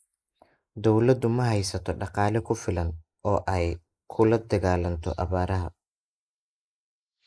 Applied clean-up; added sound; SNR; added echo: neural mask model Resemble Enhance denoiser.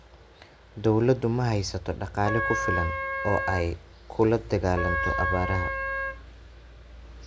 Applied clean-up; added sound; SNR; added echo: none; Wind instrument, woodwind instrument; 2 dB; none.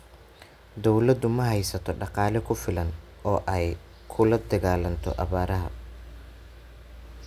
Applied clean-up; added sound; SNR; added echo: none; none; none; none.